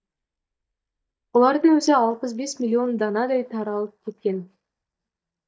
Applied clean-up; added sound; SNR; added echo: neural mask model DeepFilterNet 3.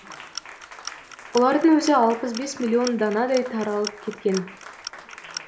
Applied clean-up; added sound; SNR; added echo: none; Applause + Clock; 14 dB; none.